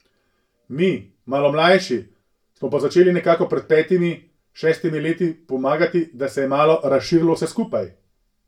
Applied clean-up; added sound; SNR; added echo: none; none; none; reverberation time 0.2 s.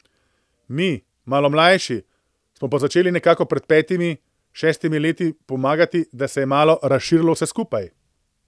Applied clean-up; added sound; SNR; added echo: none; none; none; none.